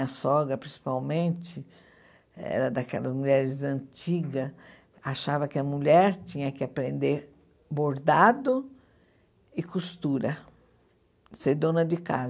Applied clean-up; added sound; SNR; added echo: none; none; none; none.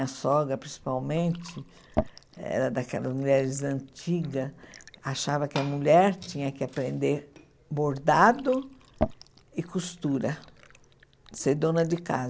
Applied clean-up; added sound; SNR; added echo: none; Fill (with liquid) / Glass; 13 dB; none.